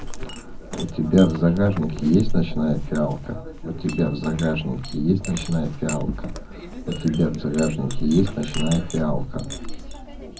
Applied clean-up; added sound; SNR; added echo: none; Chink, clink; 6 dB; reverberation time 0.4 s.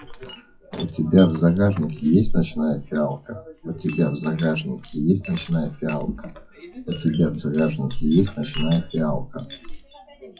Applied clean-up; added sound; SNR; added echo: classical method WPE with log-MMSE.